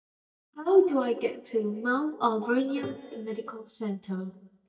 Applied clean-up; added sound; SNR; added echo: neural mask model DeepFilterNet 3.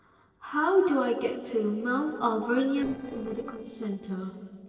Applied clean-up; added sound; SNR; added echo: neural separator model SepFormer DNS4.